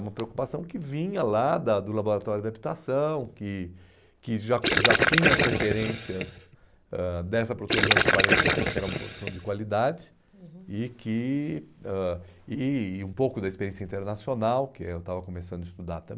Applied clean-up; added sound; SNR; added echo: none; Gurgling; -5 dB; none.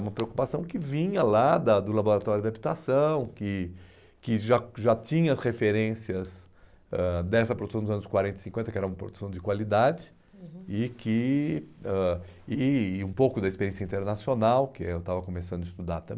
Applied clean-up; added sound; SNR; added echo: none; none; none; none.